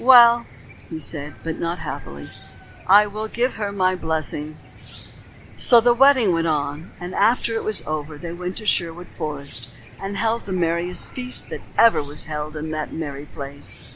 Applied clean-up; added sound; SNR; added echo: none; Cricket / Chicken, rooster; 20 dB; none.